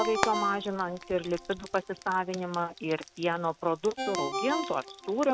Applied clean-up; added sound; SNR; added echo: none; Frying (food) + Ringtone; 7 dB; none.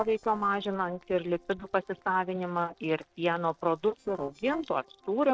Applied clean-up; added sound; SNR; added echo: neural separator model SepFormer DNS4.